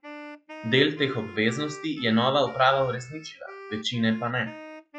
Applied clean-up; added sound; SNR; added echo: classical method log-MMSE.